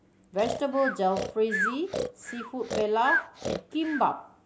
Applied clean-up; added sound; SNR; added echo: none; Breathing; 4 dB; none.